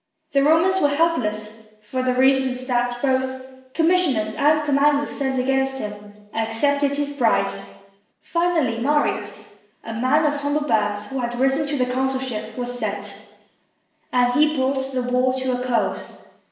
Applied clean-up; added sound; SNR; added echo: none; none; none; reverberation time 0.9 s.